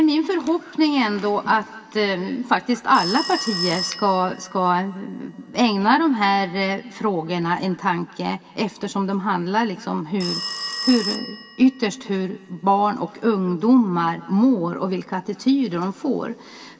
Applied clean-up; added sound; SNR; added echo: none; Telephone; 11 dB; reverberation time 2.7 s.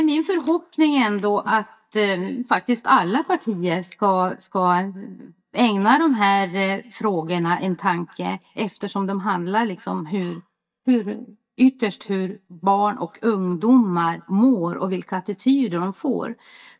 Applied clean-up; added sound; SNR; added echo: neural mask model DeepFilterNet 3.